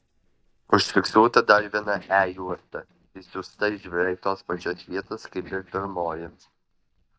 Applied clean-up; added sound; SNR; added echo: neural mask model DeepFilterNet 3.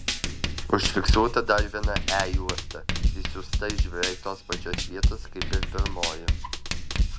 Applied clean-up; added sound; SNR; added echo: none; Writing + Drum kit; -4 dB; none.